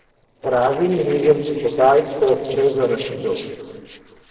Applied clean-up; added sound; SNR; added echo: neural separator model SepFormer DNS4.